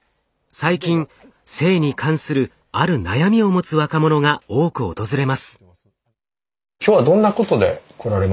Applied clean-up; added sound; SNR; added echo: none; none; none; none.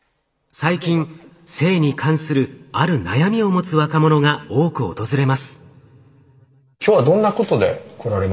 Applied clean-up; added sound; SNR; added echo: none; none; none; reverberation time 2.0 s.